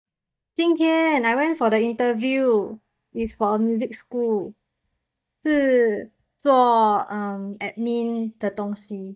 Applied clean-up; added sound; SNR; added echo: neural mask model DeepFilterNet 3.